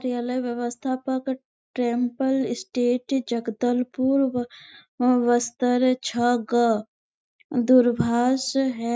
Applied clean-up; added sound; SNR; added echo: none; none; none; none.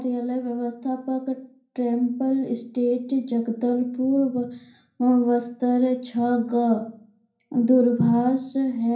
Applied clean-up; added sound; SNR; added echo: none; none; none; reverberation time 0.6 s.